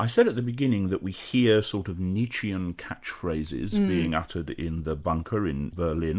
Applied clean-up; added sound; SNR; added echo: none; none; none; none.